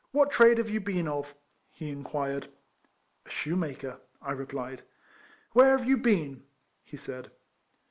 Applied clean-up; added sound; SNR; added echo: none; none; none; none.